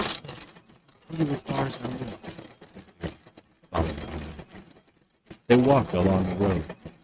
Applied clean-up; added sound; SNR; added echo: neural mask model RNNoise.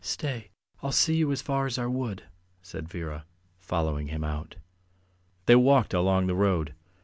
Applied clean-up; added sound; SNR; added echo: none; none; none; none.